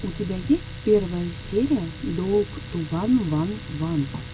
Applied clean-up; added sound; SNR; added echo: none; Domestic sounds, home sounds; 16 dB; none.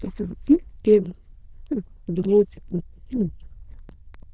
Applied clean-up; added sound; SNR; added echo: neural diffusion model UNIVERSE++.